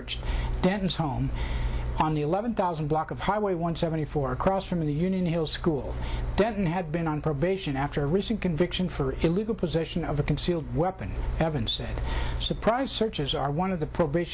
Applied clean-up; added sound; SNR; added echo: none; none; none; none.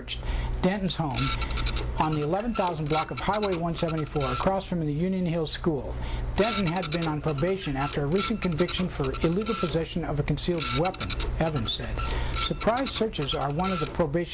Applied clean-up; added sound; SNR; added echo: none; Printer; 9 dB; none.